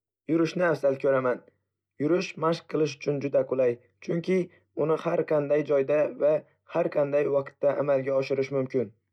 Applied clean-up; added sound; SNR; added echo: none; none; none; none.